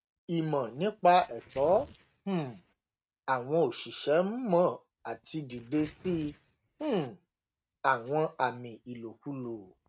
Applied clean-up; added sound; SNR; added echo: neural mask model RNNoise.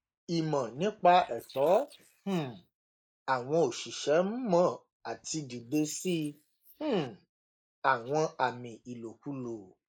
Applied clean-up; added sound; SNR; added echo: neural mask model Resemble Enhance denoiser.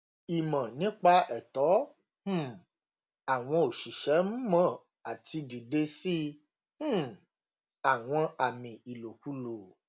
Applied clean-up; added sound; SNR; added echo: none; none; none; none.